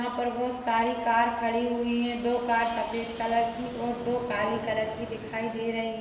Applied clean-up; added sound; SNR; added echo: none; Fixed-wing aircraft, airplane; 15 dB; reverberation time 0.9 s.